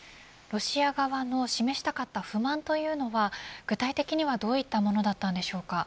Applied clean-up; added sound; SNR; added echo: none; none; none; none.